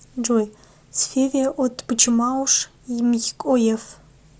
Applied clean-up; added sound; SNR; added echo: none; none; none; none.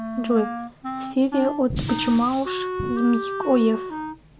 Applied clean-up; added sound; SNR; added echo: none; Fire + Wind instrument, woodwind instrument; 7 dB; none.